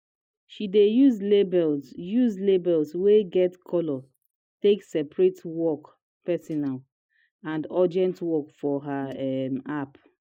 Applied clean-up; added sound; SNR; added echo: neural mask model Resemble Enhance denoiser.